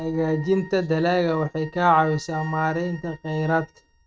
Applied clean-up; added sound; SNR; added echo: neural mask model RNNoise.